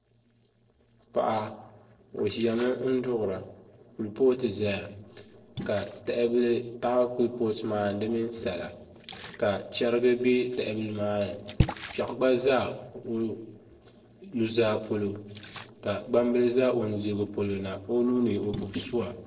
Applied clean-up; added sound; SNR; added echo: neural separator model SepFormer DNS4.